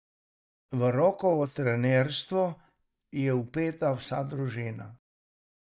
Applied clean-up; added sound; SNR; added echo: neural mask model DeepFilterNet 3.